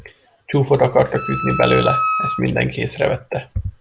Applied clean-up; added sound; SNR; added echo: none; Wind instrument, woodwind instrument; 3 dB; none.